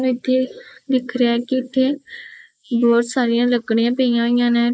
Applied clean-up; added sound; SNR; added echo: neural mask model Resemble Enhance denoiser.